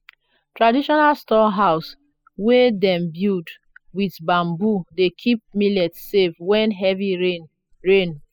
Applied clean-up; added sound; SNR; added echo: classical method spectral subtraction.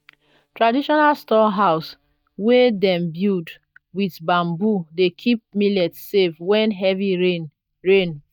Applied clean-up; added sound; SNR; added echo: neural mask model DeepFilterNet 3.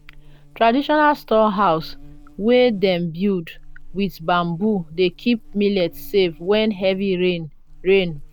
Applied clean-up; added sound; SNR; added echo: none; Buzz; 19 dB; none.